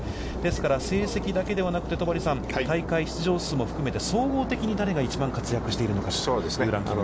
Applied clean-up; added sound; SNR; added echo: none; none; none; none.